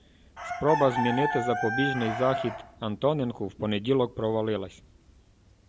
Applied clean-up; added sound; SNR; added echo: none; Chicken, rooster; 6 dB; none.